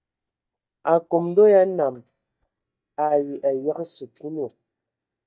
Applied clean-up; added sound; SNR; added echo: neural mask model DeepFilterNet 3.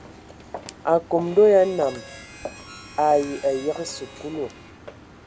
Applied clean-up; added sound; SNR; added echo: none; Harmonica + Walk, footsteps; 16 dB; none.